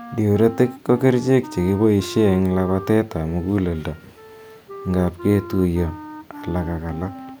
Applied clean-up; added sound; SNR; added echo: none; Wind instrument, woodwind instrument; 16 dB; none.